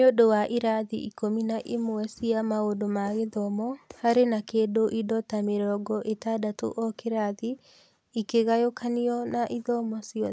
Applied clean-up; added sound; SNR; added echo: none; none; none; none.